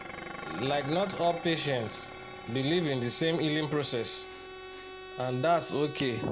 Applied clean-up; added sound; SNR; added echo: none; Bowed string instrument + Dishes, pots, and pans; 12 dB; none.